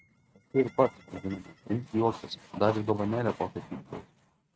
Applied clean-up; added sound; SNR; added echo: neural mask model RNNoise.